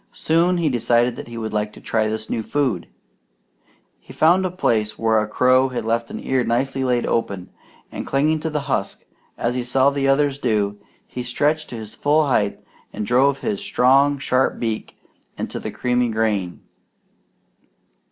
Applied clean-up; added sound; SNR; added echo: none; none; none; none.